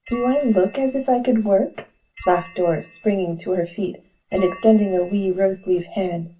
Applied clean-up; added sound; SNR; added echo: none; Bell; 5 dB; reverberation time 0.2 s.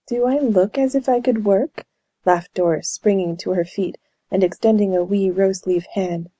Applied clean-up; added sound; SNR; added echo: none; none; none; none.